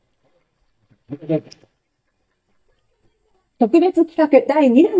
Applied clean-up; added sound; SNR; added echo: neural mask model DeepFilterNet 3.